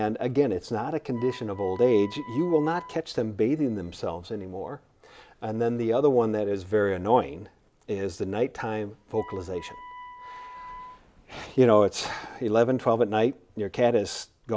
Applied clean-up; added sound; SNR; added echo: none; Wind instrument, woodwind instrument; 19 dB; none.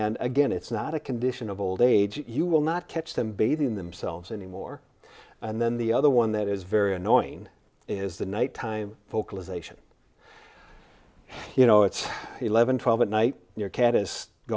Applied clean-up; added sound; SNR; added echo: none; none; none; none.